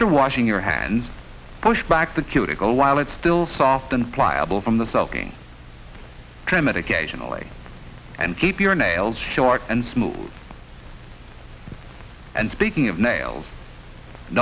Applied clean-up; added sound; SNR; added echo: none; none; none; none.